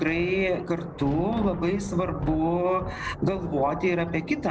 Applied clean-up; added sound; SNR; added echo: none; Thunder; 10 dB; none.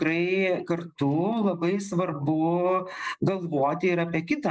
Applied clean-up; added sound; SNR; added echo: neural mask model Resemble Enhance denoiser.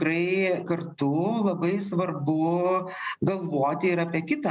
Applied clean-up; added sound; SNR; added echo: none; none; none; none.